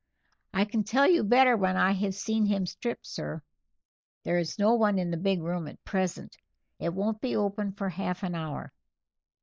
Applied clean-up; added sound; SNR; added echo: neural mask model Resemble Enhance denoiser.